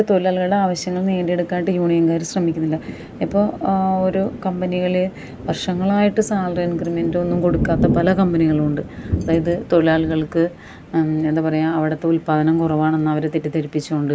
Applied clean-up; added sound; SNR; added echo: none; Thunder; 11 dB; none.